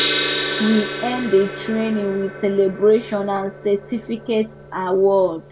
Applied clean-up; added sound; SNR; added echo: none; Gong; 8 dB; none.